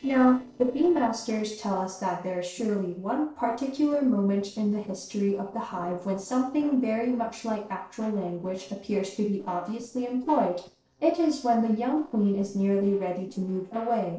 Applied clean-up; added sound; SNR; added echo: neural separator model SepFormer DNS4.